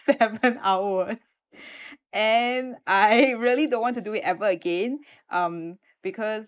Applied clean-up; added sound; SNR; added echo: neural mask model Resemble Enhance denoiser.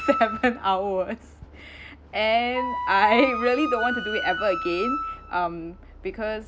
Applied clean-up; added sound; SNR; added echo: none; Wind instrument, woodwind instrument; 7 dB; none.